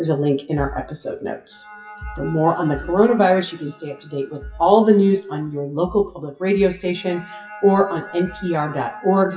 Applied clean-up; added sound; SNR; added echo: classical method WPE with log-MMSE.